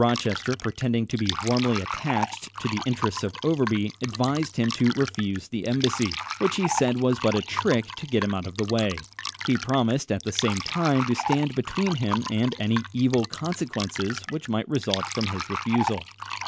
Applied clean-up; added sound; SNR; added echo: none; Fill (with liquid); 8 dB; none.